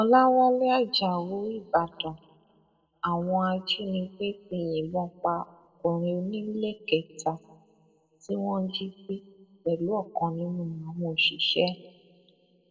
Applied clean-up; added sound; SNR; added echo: none; none; none; reverberation time 0.6 s.